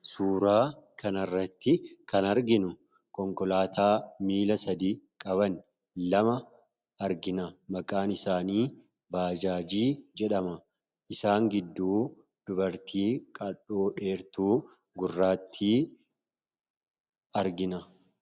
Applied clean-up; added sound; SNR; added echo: none; none; none; none.